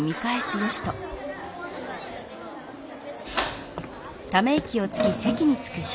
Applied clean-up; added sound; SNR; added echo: none; none; none; none.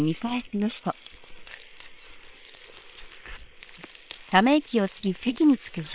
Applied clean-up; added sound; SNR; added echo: neural separator model SepFormer WHAM!.